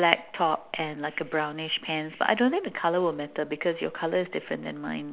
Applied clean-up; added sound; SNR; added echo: none; none; none; none.